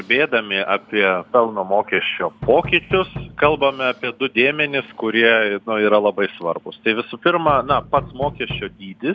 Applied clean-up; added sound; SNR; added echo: none; Knock; 13 dB; none.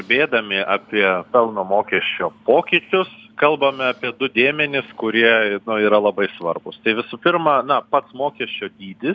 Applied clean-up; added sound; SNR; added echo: none; none; none; none.